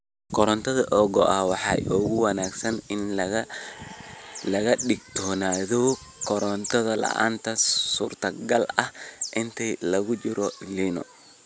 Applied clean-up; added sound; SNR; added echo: none; none; none; none.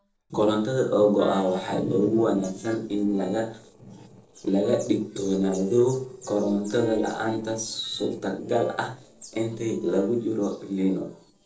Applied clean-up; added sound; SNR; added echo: neural separator model SepFormer DNS4.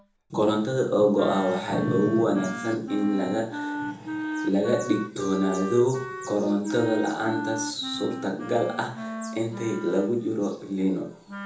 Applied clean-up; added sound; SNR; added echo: none; Wind instrument, woodwind instrument; 9 dB; reverberation time 0.8 s.